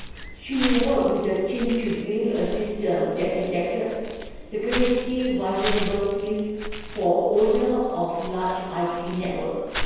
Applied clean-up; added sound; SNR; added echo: none; Walk, footsteps / Bird; 8 dB; reverberation time 1.2 s.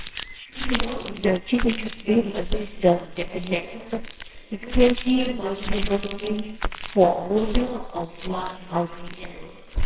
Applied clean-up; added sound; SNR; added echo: neural separator model SepFormer WHAMR!.